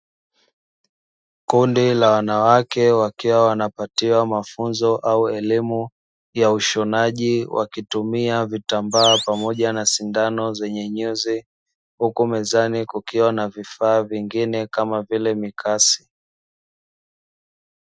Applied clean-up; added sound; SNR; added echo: classical method Wiener filter.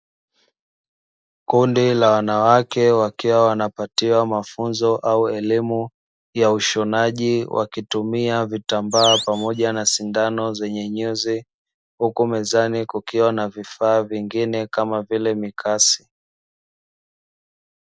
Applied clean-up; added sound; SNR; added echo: neural mask model Resemble Enhance denoiser.